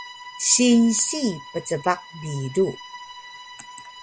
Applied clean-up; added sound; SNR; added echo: none; Bowed string instrument; 18 dB; none.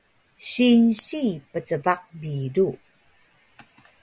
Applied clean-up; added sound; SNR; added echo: none; none; none; none.